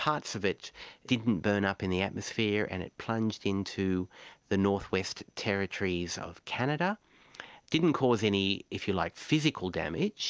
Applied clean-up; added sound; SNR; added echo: none; none; none; none.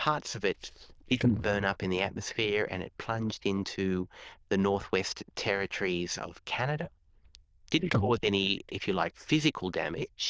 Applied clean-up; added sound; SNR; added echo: neural diffusion model UNIVERSE++.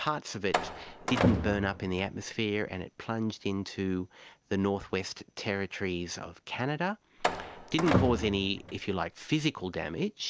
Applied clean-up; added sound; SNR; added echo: none; Slam; 2 dB; none.